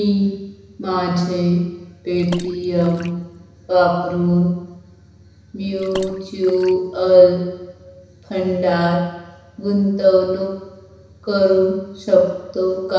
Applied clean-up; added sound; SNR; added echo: none; Water / Splash, splatter; 19 dB; reverberation time 1.0 s.